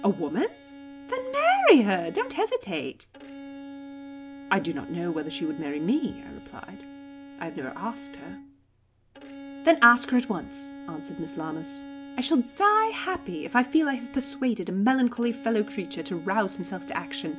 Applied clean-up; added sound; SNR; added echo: none; Bowed string instrument; 15 dB; none.